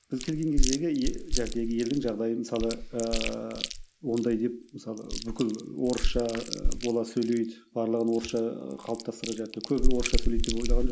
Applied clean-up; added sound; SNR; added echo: none; Chewing, mastication; -1 dB; none.